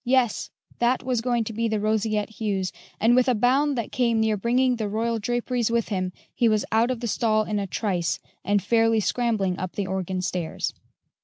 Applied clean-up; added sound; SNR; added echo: none; none; none; none.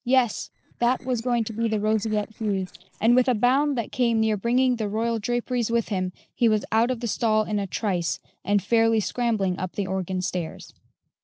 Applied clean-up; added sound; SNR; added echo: neural separator model SepFormer DNS4.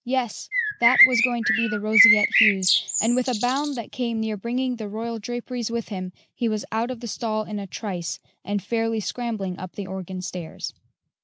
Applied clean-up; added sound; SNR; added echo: none; Bird; -5 dB; none.